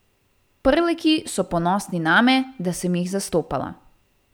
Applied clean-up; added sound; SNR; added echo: none; none; none; none.